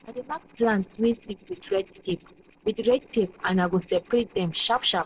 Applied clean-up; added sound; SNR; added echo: neural separator model SepFormer DNS4.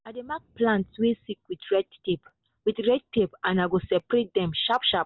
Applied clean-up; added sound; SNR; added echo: none; none; none; none.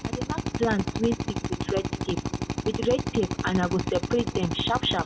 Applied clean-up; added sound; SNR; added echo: none; Drill; 2 dB; reverberation time 0.9 s.